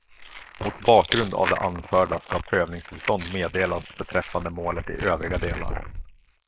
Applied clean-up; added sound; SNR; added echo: neural mask model Resemble Enhance denoiser.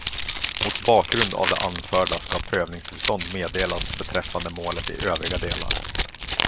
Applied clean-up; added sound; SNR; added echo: none; Keys jangling; 2 dB; none.